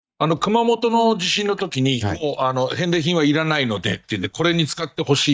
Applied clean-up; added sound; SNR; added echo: neural mask model DeepFilterNet 3.